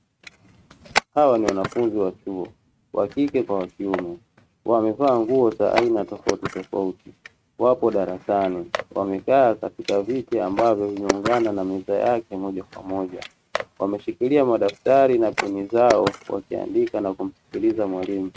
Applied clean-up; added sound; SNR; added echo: neural mask model RNNoise.